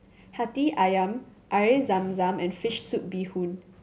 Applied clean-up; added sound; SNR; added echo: none; none; none; none.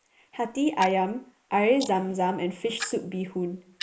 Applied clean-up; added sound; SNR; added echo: neural mask model Resemble Enhance denoiser.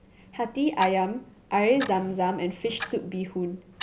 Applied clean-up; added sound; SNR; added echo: none; Clock; 15 dB; none.